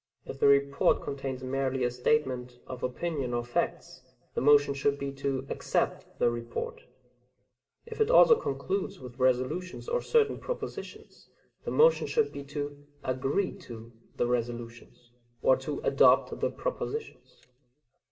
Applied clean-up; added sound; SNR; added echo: none; none; none; reverberation time 0.8 s.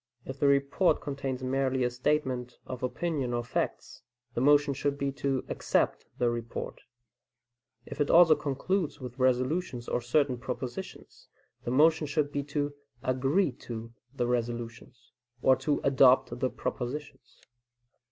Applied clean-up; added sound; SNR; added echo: none; none; none; none.